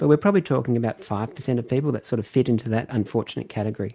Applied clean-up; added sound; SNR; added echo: none; none; none; none.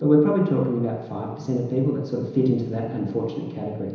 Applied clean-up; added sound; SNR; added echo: none; none; none; reverberation time 1.0 s.